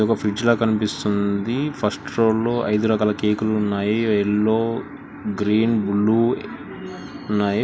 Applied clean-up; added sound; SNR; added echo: none; none; none; none.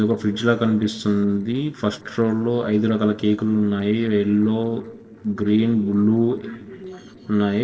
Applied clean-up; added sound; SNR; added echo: neural separator model SepFormer DNS4.